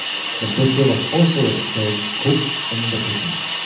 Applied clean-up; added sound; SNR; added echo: none; Hiss; 2 dB; reverberation time 0.6 s.